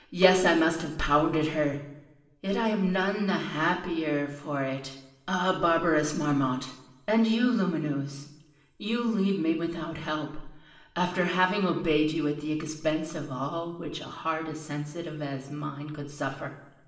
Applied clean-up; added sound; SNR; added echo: none; none; none; reverberation time 1.0 s.